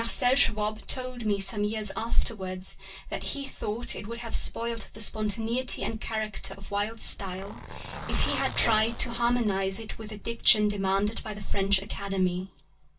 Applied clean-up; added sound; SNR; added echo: none; Zipper (clothing); 12 dB; reverberation time 0.1 s.